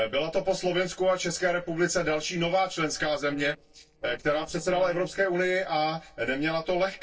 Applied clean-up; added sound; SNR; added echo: neural separator model SepFormer DNS4.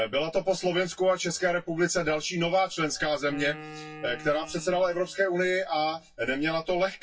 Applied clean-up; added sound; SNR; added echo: classical method WPE with log-MMSE.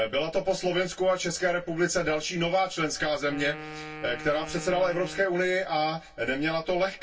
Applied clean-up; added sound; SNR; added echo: none; Wind instrument, woodwind instrument; 15 dB; reverberation time 0.1 s.